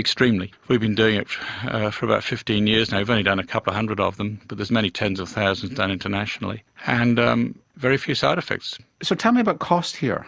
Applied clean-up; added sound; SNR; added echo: none; none; none; none.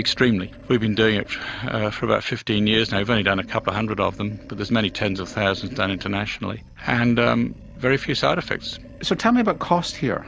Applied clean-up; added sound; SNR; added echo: none; Animal; 19 dB; none.